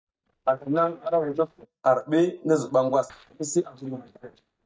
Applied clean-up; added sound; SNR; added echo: neural mask model DeepFilterNet 3.